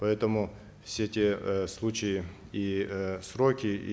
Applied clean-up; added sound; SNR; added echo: none; none; none; none.